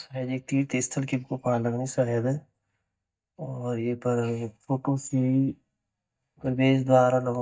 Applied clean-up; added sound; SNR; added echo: neural mask model DeepFilterNet 3.